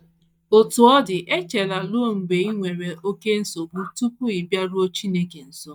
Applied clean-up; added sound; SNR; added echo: neural mask model DeepFilterNet 3.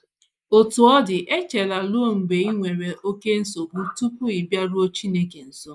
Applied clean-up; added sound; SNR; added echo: neural mask model Resemble Enhance denoiser.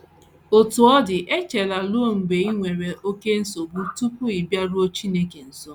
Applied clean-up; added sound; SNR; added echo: none; none; none; none.